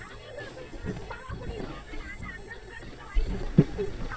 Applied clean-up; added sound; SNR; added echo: neural mask model DeepFilterNet 3.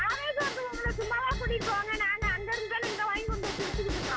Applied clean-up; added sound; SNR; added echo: none; Bell / Drum / Drum kit; 4 dB; none.